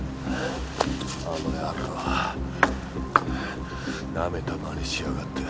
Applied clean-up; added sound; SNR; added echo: none; none; none; none.